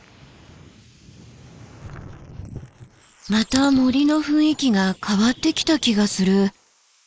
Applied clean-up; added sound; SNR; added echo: neural mask model Resemble Enhance denoiser.